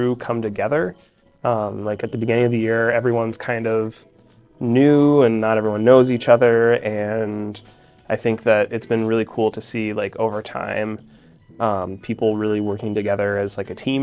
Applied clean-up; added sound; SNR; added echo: neural separator model SepFormer DNS4.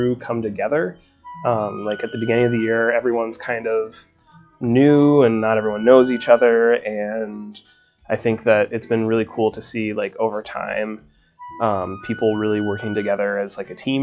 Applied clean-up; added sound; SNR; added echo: classical method log-MMSE.